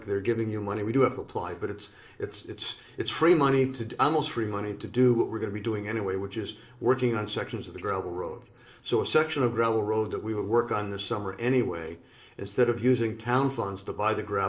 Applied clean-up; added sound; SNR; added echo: neural separator model SepFormer DNS4.